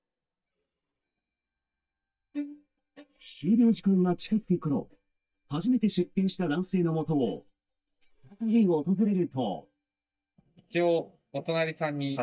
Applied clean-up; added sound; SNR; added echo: neural mask model DeepFilterNet 3.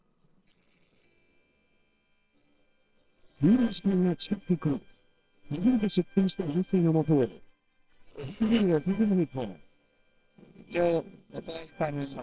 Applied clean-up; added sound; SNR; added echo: neural separator model SepFormer WHAMR!.